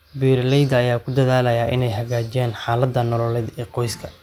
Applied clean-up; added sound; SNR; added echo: none; none; none; none.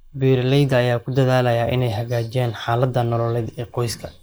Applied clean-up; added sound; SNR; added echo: neural mask model Resemble Enhance denoiser.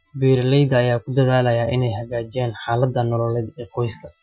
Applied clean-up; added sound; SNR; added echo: classical method Wiener filter.